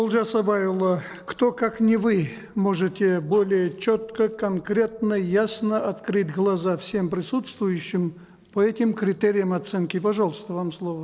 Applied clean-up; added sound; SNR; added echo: neural separator model SepFormer DNS4.